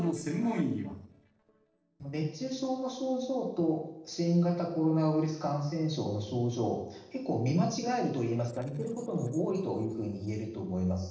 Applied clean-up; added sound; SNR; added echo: neural separator model SepFormer DNS4.